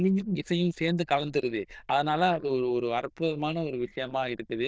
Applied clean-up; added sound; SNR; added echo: neural diffusion model UNIVERSE++.